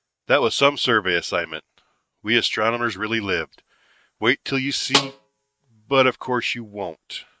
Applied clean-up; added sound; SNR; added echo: neural mask model RNNoise.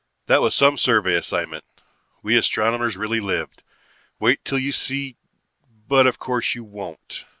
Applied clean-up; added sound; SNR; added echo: none; none; none; none.